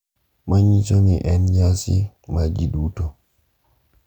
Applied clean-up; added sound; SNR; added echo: none; none; none; none.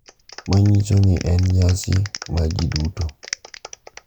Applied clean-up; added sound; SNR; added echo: none; Clapping; 17 dB; none.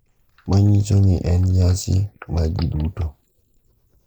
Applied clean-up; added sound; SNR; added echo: neural mask model Resemble Enhance denoiser.